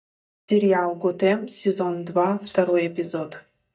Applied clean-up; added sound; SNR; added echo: neural mask model DeepFilterNet 3.